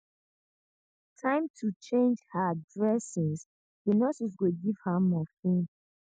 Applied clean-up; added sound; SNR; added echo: none; none; none; none.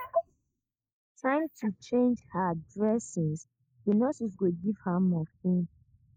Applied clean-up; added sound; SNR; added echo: neural mask model Resemble Enhance denoiser.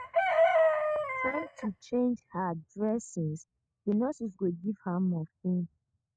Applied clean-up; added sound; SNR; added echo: neural mask model RNNoise.